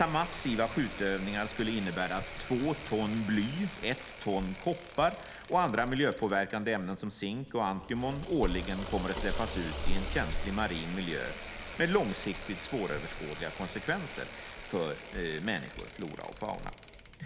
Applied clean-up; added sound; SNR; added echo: none; Bicycle; 1 dB; none.